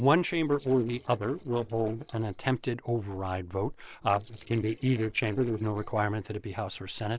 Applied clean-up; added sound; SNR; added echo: neural separator model SepFormer DNS4.